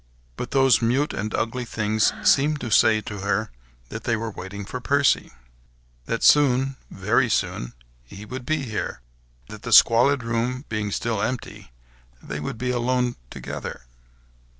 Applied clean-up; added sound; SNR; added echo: none; Breathing; 19 dB; none.